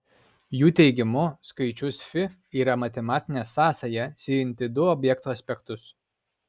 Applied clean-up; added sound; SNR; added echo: none; none; none; none.